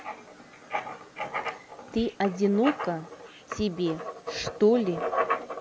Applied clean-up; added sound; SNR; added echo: none; Writing; 6 dB; none.